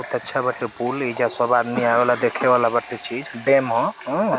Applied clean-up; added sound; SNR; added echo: none; Water tap, faucet; 17 dB; none.